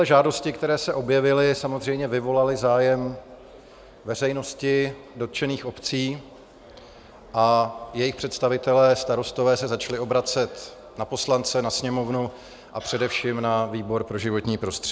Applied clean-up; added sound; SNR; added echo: none; none; none; none.